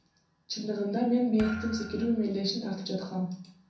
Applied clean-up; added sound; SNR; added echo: none; Thump, thud; 14 dB; reverberation time 0.6 s.